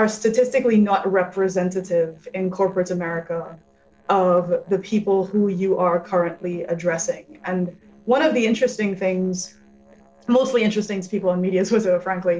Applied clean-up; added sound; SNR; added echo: neural separator model SepFormer DNS4.